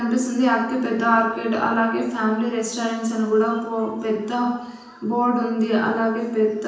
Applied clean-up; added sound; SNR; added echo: none; none; none; reverberation time 0.9 s.